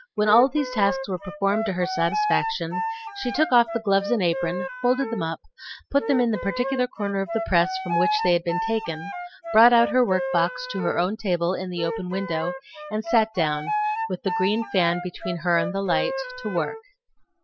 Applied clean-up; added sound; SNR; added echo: classical method spectral subtraction.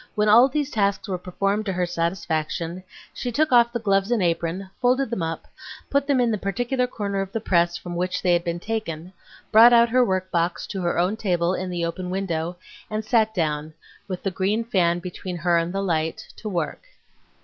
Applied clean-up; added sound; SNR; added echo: none; none; none; none.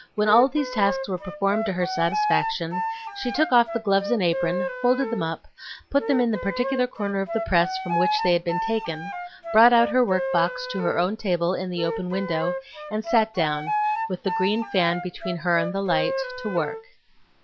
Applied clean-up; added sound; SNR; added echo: none; Wind instrument, woodwind instrument; 6 dB; none.